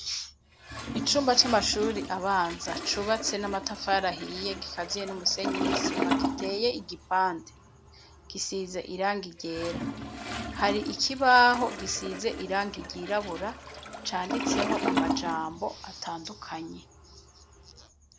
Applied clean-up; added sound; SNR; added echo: none; Toilet flush; 5 dB; none.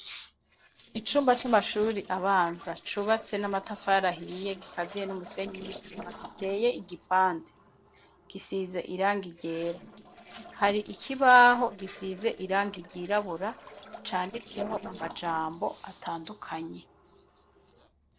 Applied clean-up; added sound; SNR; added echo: neural separator model SepFormer DNS4.